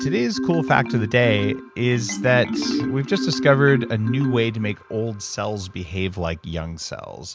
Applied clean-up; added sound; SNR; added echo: none; Marimba, xylophone; 8 dB; none.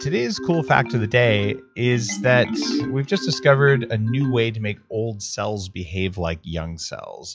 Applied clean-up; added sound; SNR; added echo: classical method log-MMSE.